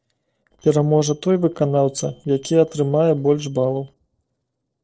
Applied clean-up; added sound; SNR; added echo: neural separator model SepFormer DNS4.